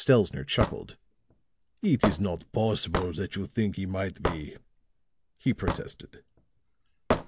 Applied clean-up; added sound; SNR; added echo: none; Hammer / Wood; 5 dB; none.